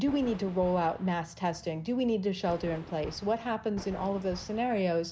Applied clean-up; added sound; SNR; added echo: none; Thunder; 15 dB; none.